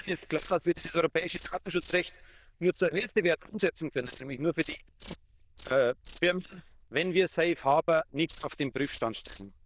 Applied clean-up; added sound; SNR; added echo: neural diffusion model UNIVERSE++.